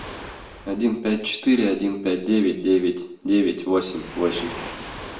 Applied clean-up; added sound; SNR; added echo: none; Waves, surf; 16 dB; reverberation time 0.6 s.